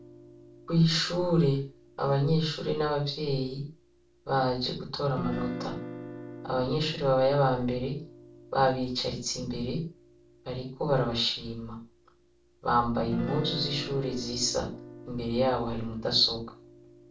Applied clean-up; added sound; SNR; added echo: none; Guitar; 14 dB; reverberation time 0.3 s.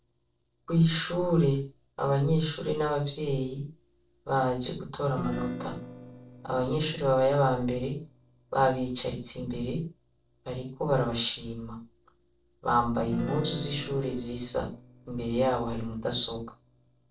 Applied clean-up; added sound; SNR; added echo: neural separator model SepFormer DNS4.